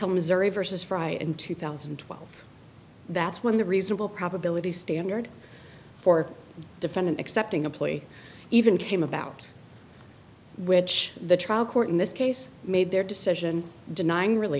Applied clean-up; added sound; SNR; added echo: none; none; none; none.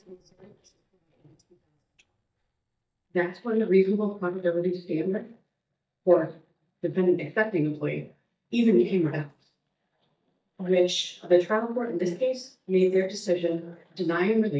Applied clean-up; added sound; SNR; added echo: neural mask model DeepFilterNet 3.